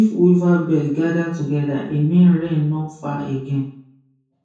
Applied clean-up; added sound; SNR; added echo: none; none; none; reverberation time 0.6 s.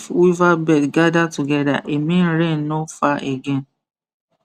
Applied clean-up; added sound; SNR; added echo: none; none; none; none.